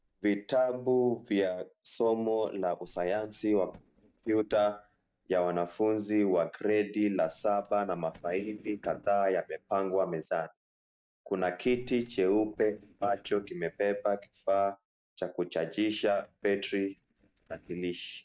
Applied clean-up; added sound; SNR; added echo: neural mask model DeepFilterNet 3.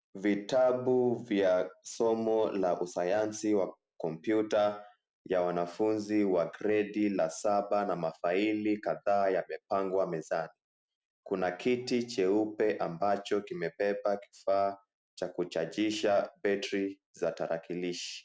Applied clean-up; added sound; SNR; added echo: none; none; none; none.